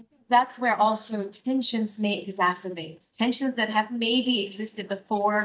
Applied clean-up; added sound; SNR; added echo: neural mask model DeepFilterNet 3.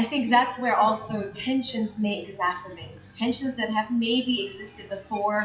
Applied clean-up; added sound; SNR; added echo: classical method WPE with log-MMSE.